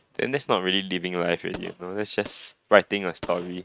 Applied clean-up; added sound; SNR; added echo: neural mask model RNNoise.